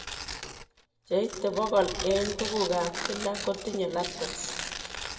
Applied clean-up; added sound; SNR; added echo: none; Tearing; 8 dB; reverberation time 2.1 s.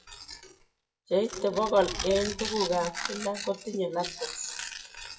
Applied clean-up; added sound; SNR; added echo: classical method WPE with log-MMSE.